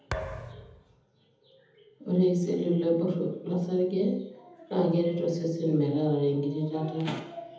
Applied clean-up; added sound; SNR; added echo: none; Thump, thud; 10 dB; reverberation time 1.0 s.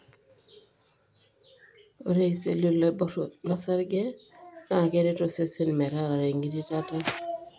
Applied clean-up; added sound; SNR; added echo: none; none; none; none.